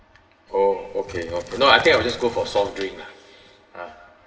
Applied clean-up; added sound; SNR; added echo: none; Crackle; 16 dB; reverberation time 1.4 s.